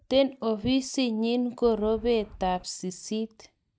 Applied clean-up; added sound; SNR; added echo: neural mask model DeepFilterNet 3.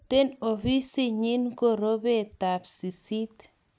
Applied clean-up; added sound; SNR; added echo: none; none; none; none.